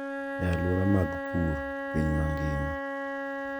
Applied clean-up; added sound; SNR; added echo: none; Wind instrument, woodwind instrument; 3 dB; none.